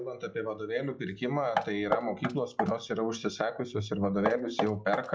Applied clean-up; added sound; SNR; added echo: classical method log-MMSE.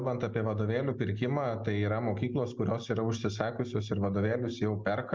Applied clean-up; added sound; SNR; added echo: none; none; none; none.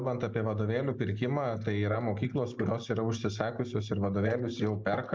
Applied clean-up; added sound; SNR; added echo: neural mask model Resemble Enhance denoiser.